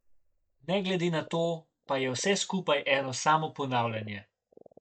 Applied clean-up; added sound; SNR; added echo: neural mask model DeepFilterNet 3.